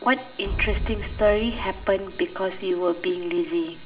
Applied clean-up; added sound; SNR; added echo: none; Boom; 6 dB; reverberation time 1.6 s.